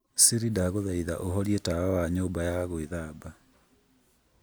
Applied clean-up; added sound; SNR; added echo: none; none; none; none.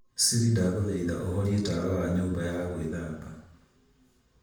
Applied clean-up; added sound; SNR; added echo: none; none; none; reverberation time 0.7 s.